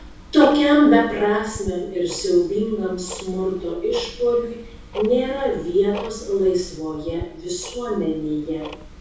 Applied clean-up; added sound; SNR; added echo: none; Tick-tock; 16 dB; reverberation time 0.6 s.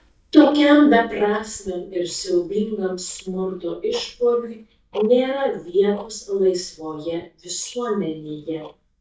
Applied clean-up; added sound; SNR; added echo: neural mask model DeepFilterNet 3.